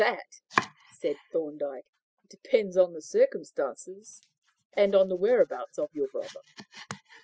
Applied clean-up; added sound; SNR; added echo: classical method spectral subtraction.